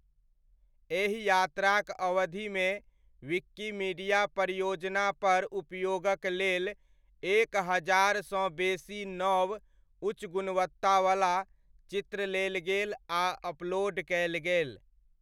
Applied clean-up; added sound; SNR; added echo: none; none; none; none.